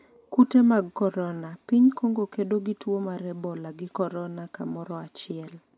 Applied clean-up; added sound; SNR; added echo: none; none; none; none.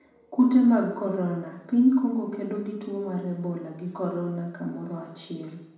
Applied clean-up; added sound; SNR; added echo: none; none; none; reverberation time 0.9 s.